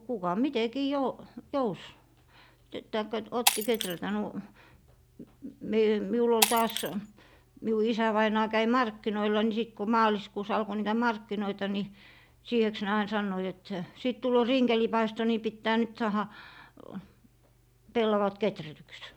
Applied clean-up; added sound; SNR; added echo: none; Shatter; 5 dB; none.